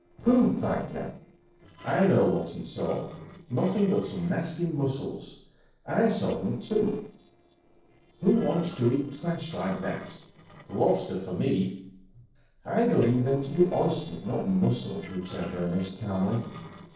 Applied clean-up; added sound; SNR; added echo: neural separator model SepFormer DNS4.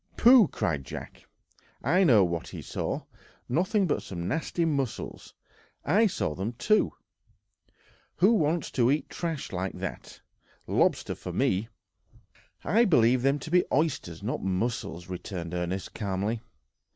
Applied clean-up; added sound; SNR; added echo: none; none; none; none.